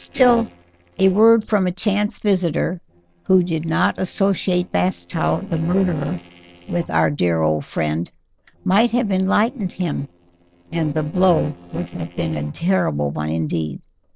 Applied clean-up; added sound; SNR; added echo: neural separator model SepFormer DNS4.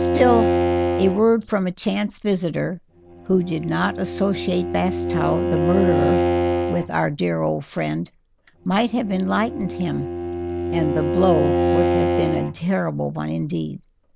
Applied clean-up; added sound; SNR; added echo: none; Bowed string instrument; 1 dB; none.